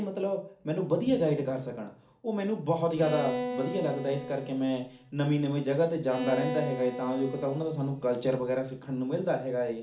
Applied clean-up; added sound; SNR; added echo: none; Bowed string instrument; 8 dB; reverberation time 0.4 s.